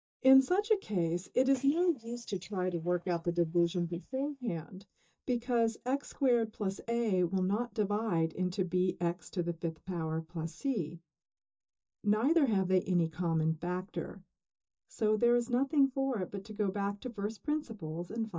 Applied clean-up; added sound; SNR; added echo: neural mask model DeepFilterNet 3.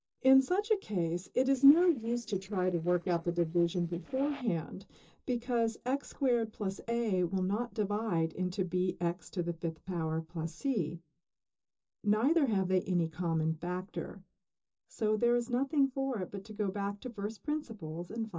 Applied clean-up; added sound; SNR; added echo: neural separator model SepFormer DNS4.